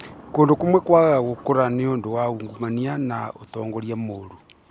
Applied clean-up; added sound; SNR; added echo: none; Cricket; 13 dB; none.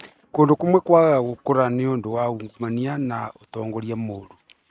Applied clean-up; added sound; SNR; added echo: neural mask model RNNoise.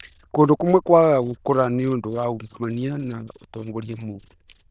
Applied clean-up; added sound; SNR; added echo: neural diffusion model UNIVERSE++.